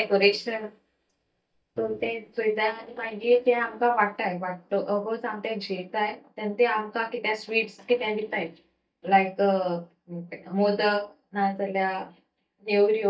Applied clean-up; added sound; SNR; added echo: neural mask model DeepFilterNet 3.